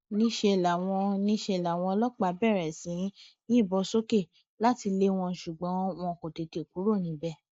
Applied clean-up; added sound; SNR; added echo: neural mask model Resemble Enhance denoiser.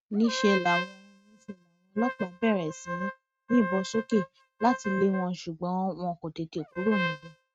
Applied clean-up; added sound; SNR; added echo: neural mask model RNNoise.